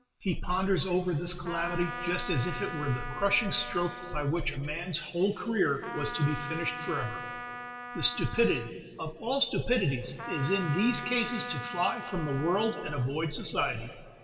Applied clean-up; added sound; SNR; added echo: none; Trumpet; 11 dB; reverberation time 2.2 s.